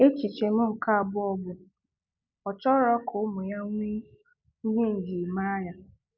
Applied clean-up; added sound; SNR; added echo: none; none; none; none.